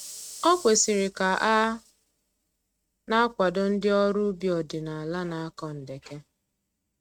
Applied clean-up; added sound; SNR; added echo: neural mask model RNNoise.